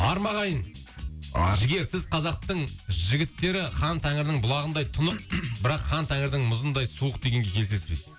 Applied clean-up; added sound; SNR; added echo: none; none; none; none.